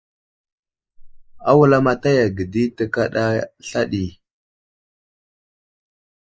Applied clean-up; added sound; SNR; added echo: neural mask model Resemble Enhance denoiser.